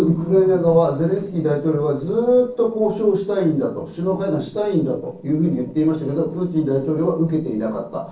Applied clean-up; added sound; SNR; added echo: neural separator model SepFormer DNS4.